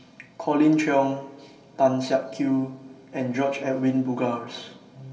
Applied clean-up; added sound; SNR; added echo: none; none; none; reverberation time 1.6 s.